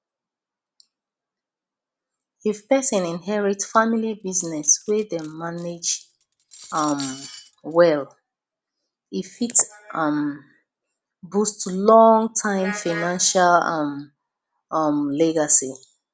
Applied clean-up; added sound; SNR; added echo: none; Cutlery, silverware; 15 dB; none.